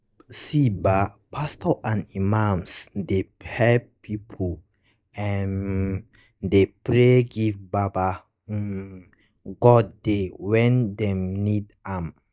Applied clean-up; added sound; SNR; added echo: neural mask model DeepFilterNet 3.